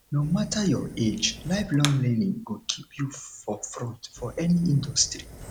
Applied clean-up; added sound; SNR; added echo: none; Fire; 15 dB; none.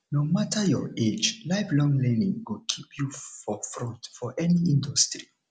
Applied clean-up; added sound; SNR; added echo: none; none; none; none.